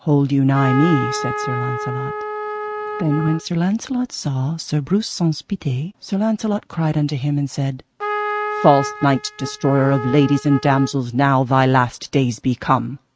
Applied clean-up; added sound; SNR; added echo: neural mask model RNNoise.